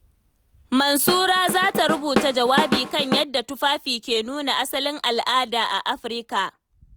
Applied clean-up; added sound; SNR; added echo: none; Drum / Drum kit; 3 dB; none.